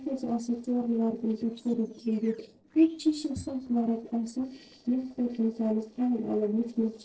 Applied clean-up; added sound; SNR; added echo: neural separator model SepFormer DNS4.